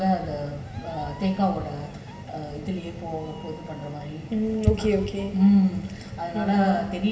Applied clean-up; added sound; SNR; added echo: none; Meow; 20 dB; reverberation time 1.4 s.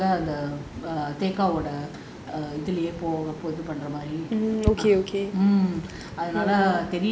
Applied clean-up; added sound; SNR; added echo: none; none; none; none.